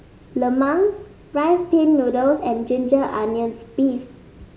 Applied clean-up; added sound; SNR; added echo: none; none; none; none.